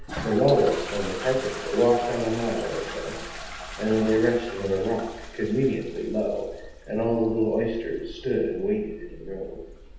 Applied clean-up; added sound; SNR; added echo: none; Toilet flush; 12 dB; reverberation time 0.9 s.